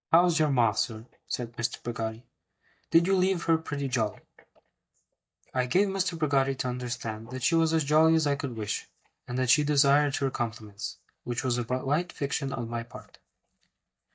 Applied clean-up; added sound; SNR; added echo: neural mask model DeepFilterNet 3.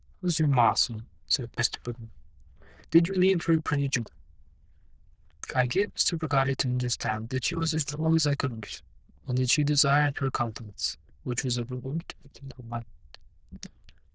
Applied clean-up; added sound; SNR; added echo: neural diffusion model UNIVERSE++.